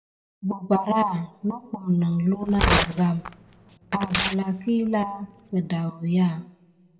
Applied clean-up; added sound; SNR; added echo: none; Tearing; 4 dB; reverberation time 0.8 s.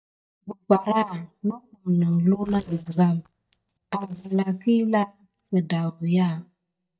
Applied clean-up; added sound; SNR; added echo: neural mask model DeepFilterNet 3.